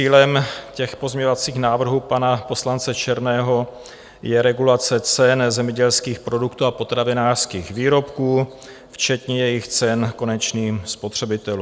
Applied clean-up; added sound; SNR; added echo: none; none; none; none.